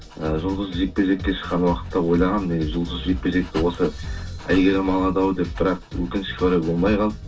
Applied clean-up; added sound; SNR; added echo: none; Dog; 18 dB; reverberation time 0.2 s.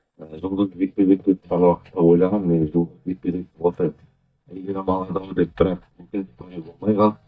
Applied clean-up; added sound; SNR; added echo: neural mask model DeepFilterNet 3.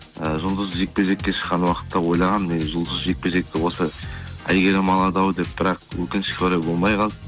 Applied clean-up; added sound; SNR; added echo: none; none; none; none.